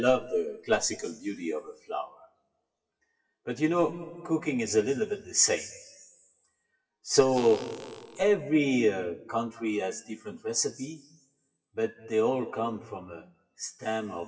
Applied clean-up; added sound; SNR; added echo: classical method WPE with log-MMSE.